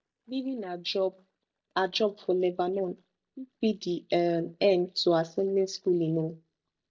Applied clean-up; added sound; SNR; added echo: neural mask model DeepFilterNet 3.